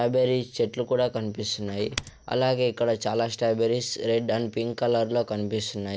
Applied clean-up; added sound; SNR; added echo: none; Typing; 12 dB; none.